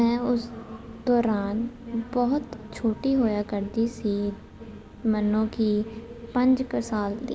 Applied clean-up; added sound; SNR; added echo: none; none; none; none.